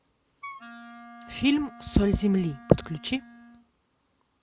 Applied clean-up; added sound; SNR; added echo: none; Wind instrument, woodwind instrument; 18 dB; none.